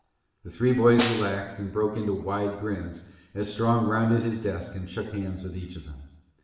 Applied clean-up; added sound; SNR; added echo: none; Snare drum; 9 dB; reverberation time 0.9 s.